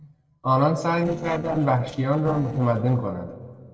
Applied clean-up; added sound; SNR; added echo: neural separator model SepFormer DNS4.